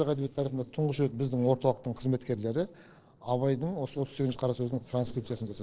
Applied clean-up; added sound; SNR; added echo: neural separator model SepFormer DNS4.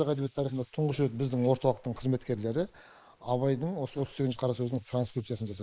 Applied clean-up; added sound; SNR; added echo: neural mask model Resemble Enhance denoiser.